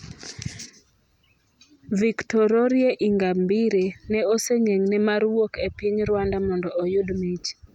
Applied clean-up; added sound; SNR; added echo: none; none; none; none.